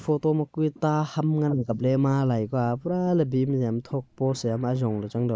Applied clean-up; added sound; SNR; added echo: neural mask model Resemble Enhance denoiser.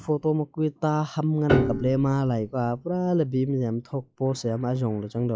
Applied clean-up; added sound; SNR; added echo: classical method log-MMSE.